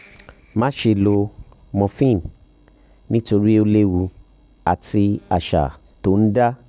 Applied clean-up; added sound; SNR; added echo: none; none; none; none.